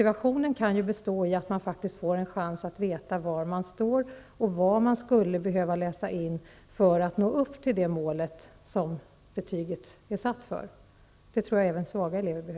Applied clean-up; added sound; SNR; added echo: none; none; none; none.